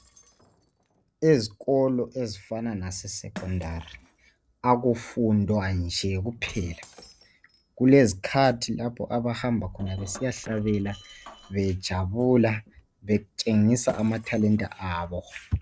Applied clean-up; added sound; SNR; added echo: neural separator model SepFormer DNS4.